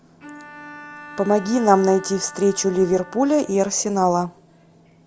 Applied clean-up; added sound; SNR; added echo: none; Bowed string instrument; 19 dB; none.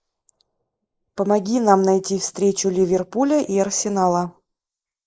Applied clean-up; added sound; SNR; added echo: neural mask model Resemble Enhance denoiser.